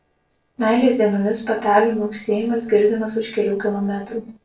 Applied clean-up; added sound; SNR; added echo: neural separator model SepFormer DNS4.